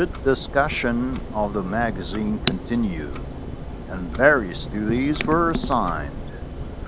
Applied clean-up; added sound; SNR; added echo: none; Clock; 6 dB; none.